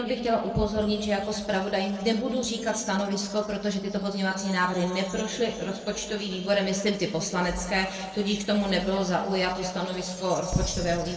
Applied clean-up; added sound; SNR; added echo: neural separator model SepFormer DNS4.